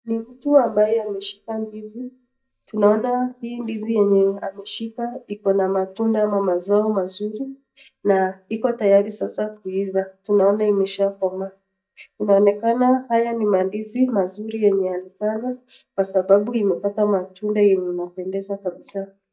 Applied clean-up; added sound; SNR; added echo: neural mask model DeepFilterNet 3.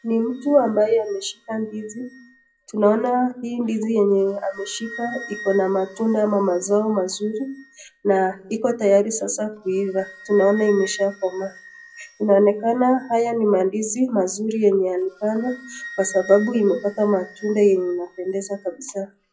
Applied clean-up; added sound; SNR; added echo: classical method WPE with log-MMSE.